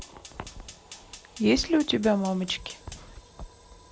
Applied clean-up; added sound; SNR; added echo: none; Fire; 19 dB; none.